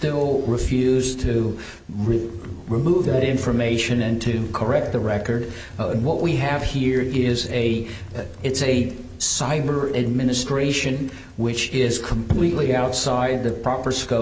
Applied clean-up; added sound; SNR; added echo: none; none; none; none.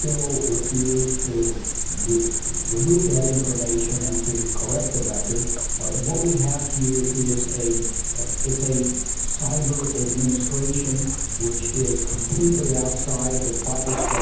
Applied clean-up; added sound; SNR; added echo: none; Cricket; -1 dB; reverberation time 0.7 s.